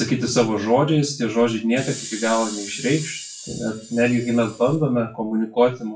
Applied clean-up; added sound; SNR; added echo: classical method WPE with log-MMSE.